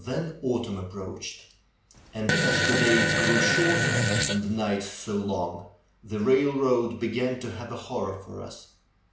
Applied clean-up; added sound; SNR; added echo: none; Fart; -4 dB; none.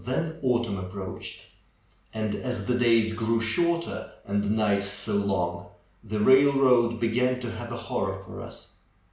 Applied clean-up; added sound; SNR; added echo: none; none; none; none.